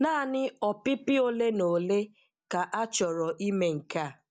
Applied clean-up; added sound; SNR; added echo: none; none; none; none.